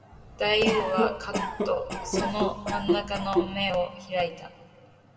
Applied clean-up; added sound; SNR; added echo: none; Cough; 0 dB; reverberation time 1.5 s.